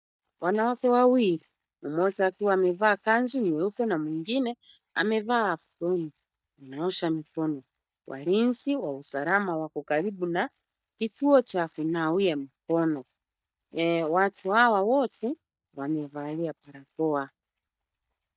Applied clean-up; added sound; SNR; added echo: neural mask model DeepFilterNet 3.